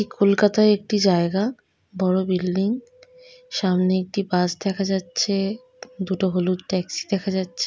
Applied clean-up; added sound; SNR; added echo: none; none; none; none.